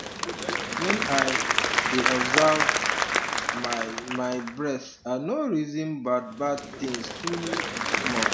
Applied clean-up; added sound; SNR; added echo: none; Applause / Crowd; -2 dB; none.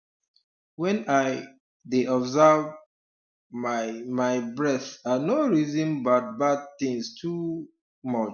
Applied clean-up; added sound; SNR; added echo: none; none; none; none.